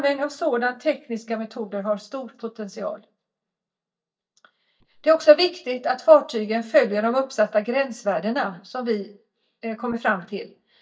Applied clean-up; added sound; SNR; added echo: neural mask model DeepFilterNet 3.